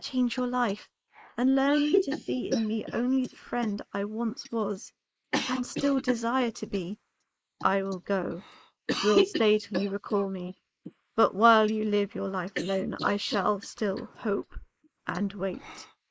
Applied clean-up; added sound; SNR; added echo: neural mask model Resemble Enhance denoiser.